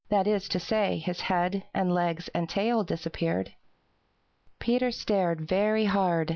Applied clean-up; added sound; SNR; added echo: none; none; none; none.